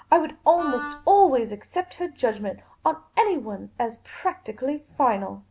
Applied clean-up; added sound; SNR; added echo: none; Wind instrument, woodwind instrument; 11 dB; none.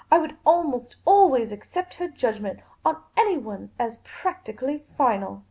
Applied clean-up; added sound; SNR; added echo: none; none; none; none.